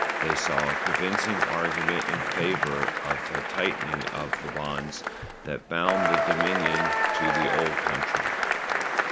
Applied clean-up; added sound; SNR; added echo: none; Applause / Crowd / Cheering; -5 dB; none.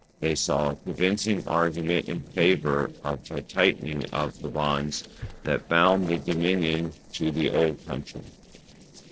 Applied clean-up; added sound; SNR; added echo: neural separator model SepFormer DNS4.